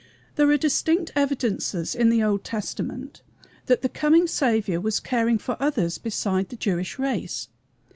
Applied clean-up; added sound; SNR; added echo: none; none; none; none.